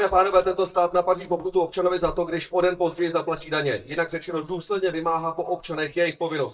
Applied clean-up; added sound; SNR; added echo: neural mask model DeepFilterNet 3.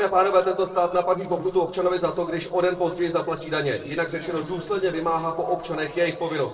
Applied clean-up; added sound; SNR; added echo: neural separator model SepFormer DNS4.